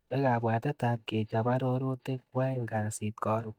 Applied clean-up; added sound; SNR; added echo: neural mask model DeepFilterNet 3.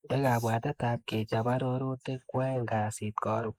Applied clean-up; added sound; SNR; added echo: neural mask model Resemble Enhance denoiser.